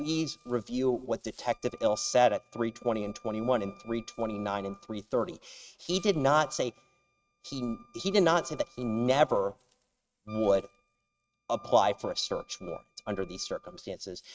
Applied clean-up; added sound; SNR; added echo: neural mask model RNNoise.